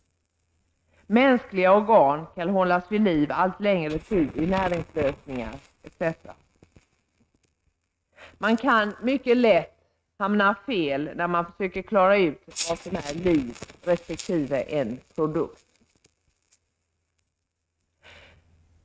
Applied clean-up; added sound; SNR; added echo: neural mask model RNNoise.